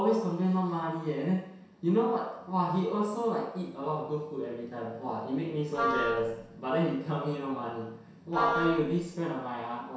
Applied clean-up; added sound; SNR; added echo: none; Wind instrument, woodwind instrument; 2 dB; reverberation time 0.7 s.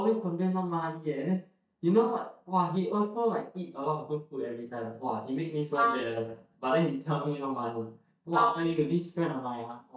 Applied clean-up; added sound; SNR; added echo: neural mask model DeepFilterNet 3.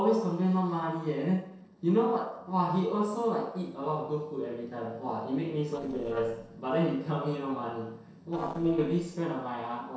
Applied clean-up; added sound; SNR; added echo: neural separator model SepFormer DNS4.